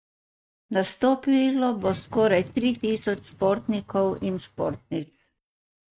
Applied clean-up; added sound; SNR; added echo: neural mask model RNNoise.